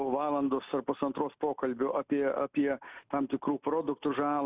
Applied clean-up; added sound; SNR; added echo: none; none; none; none.